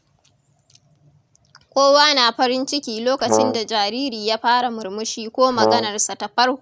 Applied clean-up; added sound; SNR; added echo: none; Brass instrument; 1 dB; none.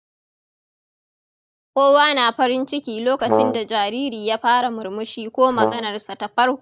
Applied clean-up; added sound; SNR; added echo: neural mask model DeepFilterNet 3.